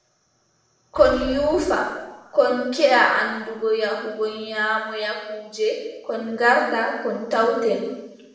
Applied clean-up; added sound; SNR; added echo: none; Boom; 19 dB; reverberation time 0.9 s.